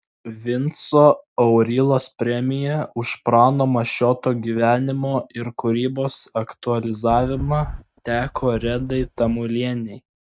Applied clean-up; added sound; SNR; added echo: neural mask model RNNoise.